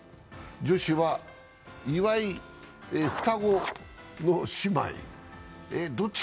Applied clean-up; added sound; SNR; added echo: none; Writing; 8 dB; none.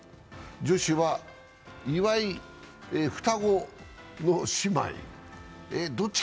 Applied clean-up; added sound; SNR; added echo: none; none; none; none.